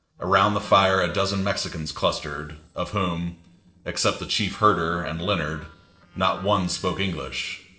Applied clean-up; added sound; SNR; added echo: neural separator model SepFormer DNS4.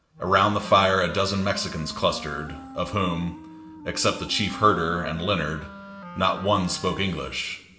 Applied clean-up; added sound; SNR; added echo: none; Wind instrument, woodwind instrument; 15 dB; reverberation time 1.7 s.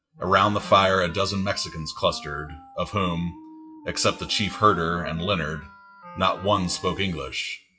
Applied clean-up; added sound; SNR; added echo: classical method WPE with log-MMSE.